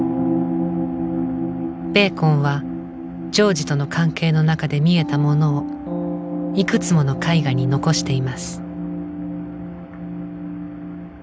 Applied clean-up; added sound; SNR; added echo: none; none; none; none.